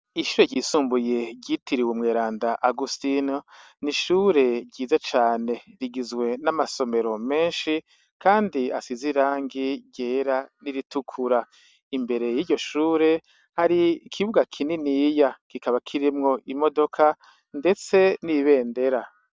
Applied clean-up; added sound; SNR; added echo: none; none; none; none.